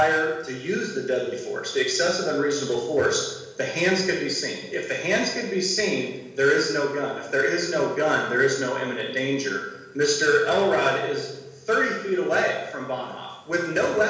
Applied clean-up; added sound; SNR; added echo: none; none; none; reverberation time 1.1 s.